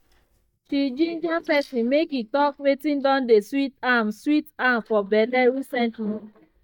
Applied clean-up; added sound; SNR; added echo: neural mask model DeepFilterNet 3.